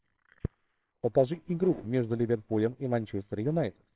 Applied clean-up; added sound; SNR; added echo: neural separator model SepFormer WHAMR!.